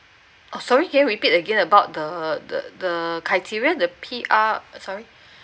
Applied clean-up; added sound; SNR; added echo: none; none; none; none.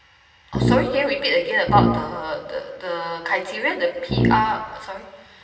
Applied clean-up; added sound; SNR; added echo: none; Brass instrument; 0 dB; reverberation time 2.6 s.